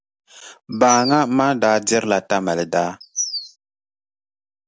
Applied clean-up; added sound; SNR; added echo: none; Bird vocalization, bird call, bird song; 7 dB; none.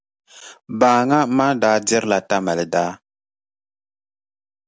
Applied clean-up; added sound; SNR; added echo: none; none; none; none.